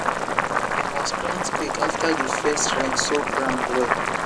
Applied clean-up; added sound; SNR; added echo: none; Boiling; -3 dB; none.